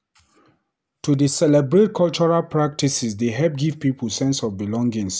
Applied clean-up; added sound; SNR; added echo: none; none; none; none.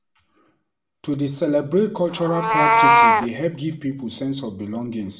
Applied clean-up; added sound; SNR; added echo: none; Meow; -2 dB; reverberation time 0.5 s.